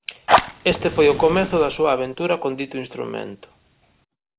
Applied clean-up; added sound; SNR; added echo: none; Fire; 5 dB; none.